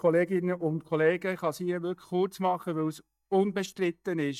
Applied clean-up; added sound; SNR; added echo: neural mask model DeepFilterNet 3.